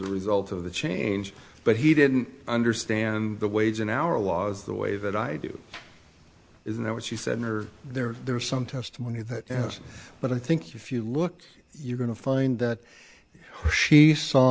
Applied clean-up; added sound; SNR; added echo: none; none; none; none.